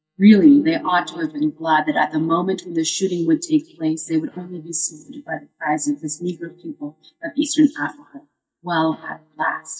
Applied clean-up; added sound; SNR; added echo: neural mask model DeepFilterNet 3.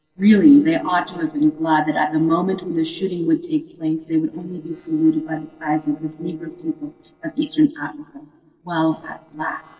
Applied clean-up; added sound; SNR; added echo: neural separator model SepFormer DNS4.